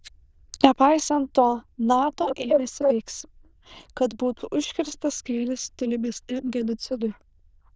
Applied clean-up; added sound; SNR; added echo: neural diffusion model UNIVERSE++.